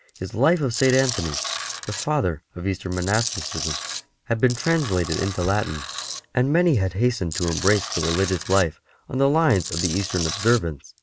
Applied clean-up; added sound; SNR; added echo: none; Tools; 9 dB; none.